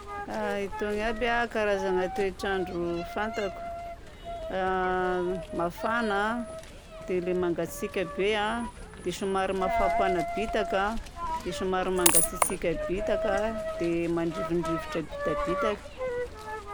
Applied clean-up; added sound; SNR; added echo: none; Coin (dropping); 3 dB; none.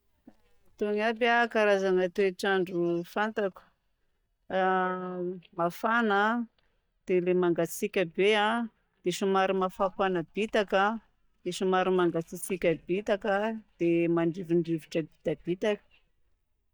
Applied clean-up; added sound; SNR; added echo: neural mask model DeepFilterNet 3.